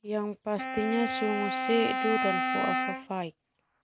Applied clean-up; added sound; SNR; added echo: none; Wind instrument, woodwind instrument; 1 dB; none.